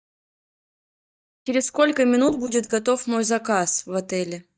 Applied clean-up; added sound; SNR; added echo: neural mask model DeepFilterNet 3.